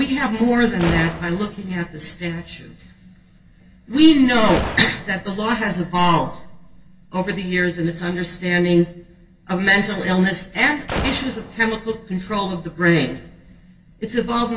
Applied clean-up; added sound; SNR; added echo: none; Gunshot, gunfire; 11 dB; reverberation time 0.1 s.